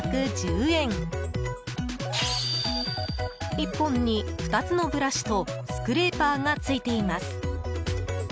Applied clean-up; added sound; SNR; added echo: none; none; none; none.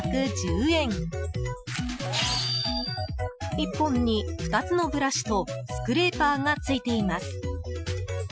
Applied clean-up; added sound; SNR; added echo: classical method Wiener filter.